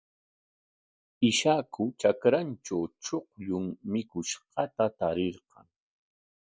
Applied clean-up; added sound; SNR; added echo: none; none; none; none.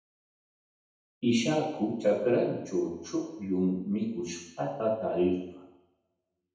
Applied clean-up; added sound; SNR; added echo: none; none; none; reverberation time 0.8 s.